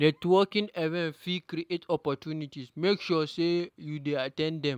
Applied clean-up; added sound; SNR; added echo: none; none; none; none.